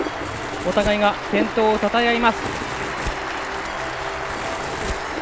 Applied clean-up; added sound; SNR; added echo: none; Wind + Domestic sounds, home sounds; 9 dB; none.